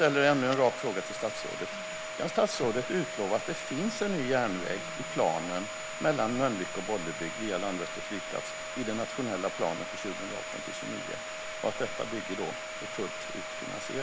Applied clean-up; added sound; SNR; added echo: none; Domestic sounds, home sounds; 6 dB; none.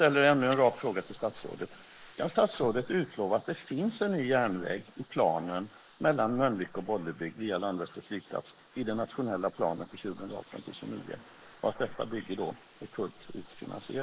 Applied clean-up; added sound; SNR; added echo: neural mask model Resemble Enhance denoiser.